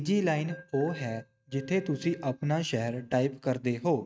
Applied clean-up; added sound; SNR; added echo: neural mask model RNNoise.